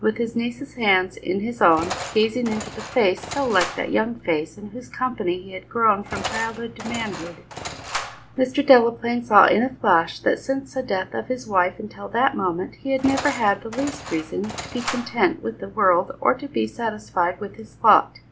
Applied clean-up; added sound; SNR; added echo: none; Engine; 11 dB; none.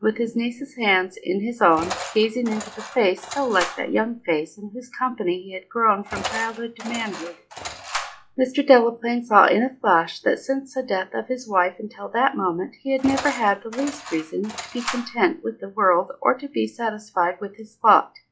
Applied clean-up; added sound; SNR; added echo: classical method log-MMSE.